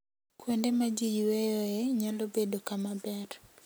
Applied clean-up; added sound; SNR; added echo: none; none; none; none.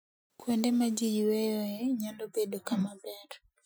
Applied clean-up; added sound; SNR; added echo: classical method Wiener filter.